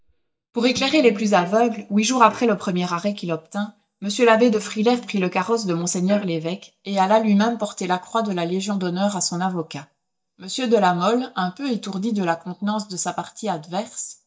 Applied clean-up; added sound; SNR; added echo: neural mask model DeepFilterNet 3.